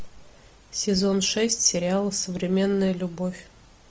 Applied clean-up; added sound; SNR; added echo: none; none; none; none.